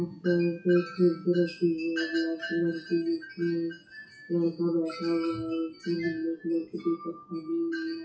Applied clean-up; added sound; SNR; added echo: classical method WPE with log-MMSE.